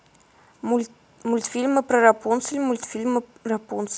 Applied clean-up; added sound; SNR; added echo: none; none; none; none.